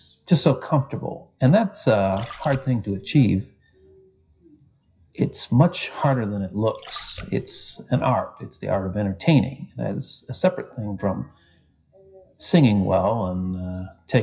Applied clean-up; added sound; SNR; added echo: classical method WPE with log-MMSE.